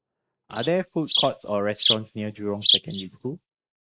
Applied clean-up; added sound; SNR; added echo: neural mask model Resemble Enhance denoiser.